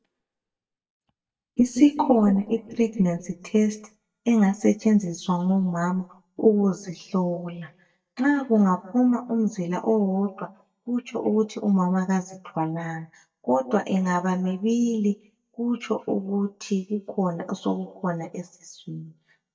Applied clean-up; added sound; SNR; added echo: neural mask model DeepFilterNet 3.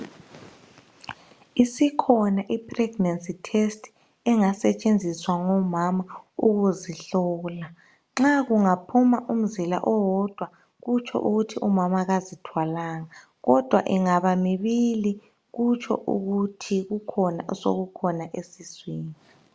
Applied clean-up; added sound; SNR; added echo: none; none; none; none.